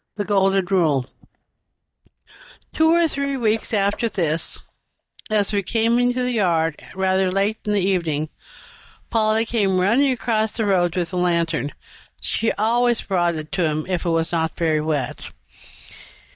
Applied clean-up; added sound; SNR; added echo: neural mask model DeepFilterNet 3.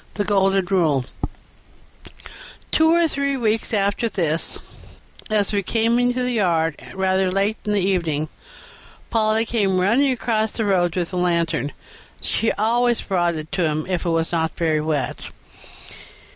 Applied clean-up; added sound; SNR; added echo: none; none; none; none.